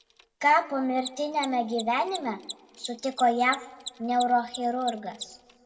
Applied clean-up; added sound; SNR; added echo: none; Mechanisms; 16 dB; reverberation time 1.3 s.